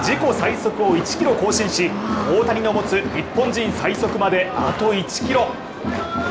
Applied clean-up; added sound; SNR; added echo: none; none; none; none.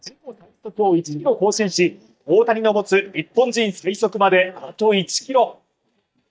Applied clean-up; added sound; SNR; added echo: neural mask model DeepFilterNet 3.